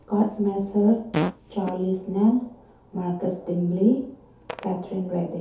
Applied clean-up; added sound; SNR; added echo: none; Fart; 12 dB; reverberation time 0.5 s.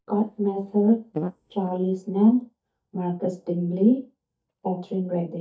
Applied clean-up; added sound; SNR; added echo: neural mask model DeepFilterNet 3.